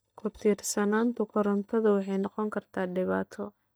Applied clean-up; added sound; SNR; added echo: neural mask model DeepFilterNet 3.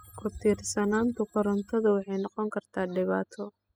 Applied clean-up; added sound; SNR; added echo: classical method spectral subtraction.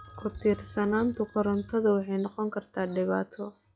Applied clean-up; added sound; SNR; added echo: classical method log-MMSE.